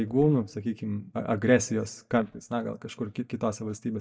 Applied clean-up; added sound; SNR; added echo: neural mask model DeepFilterNet 3.